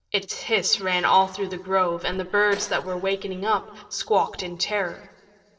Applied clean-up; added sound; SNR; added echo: neural separator model SepFormer DNS4.